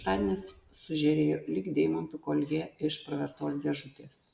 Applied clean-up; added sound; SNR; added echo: none; none; none; none.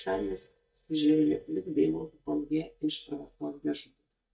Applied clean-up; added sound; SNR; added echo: neural mask model DeepFilterNet 3.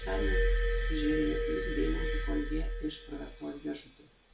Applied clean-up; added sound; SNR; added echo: none; Glass; -4 dB; reverberation time 0.2 s.